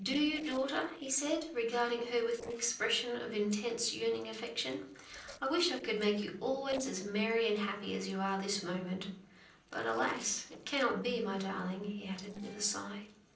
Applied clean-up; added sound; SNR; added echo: neural separator model SepFormer DNS4.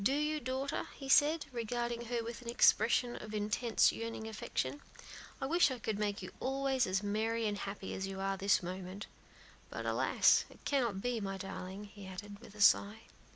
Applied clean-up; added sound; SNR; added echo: none; none; none; none.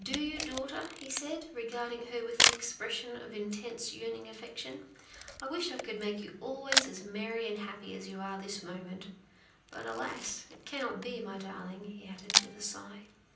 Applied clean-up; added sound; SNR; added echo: none; Camera; -2 dB; reverberation time 0.6 s.